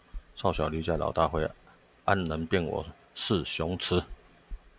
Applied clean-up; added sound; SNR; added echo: none; Knock; 16 dB; none.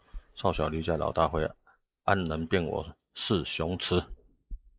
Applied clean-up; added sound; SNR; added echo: neural mask model Resemble Enhance denoiser.